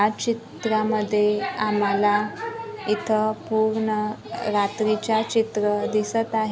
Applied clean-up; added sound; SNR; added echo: none; none; none; none.